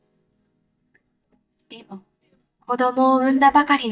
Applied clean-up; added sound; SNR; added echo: neural mask model DeepFilterNet 3.